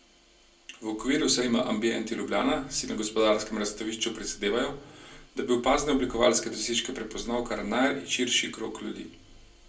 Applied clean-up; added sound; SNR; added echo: none; none; none; reverberation time 0.2 s.